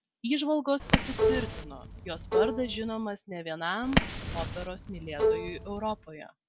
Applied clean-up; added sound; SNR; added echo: none; Fire + Bowed string instrument; -3 dB; none.